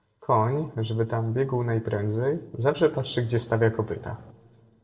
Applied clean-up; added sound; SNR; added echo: neural separator model SepFormer DNS4.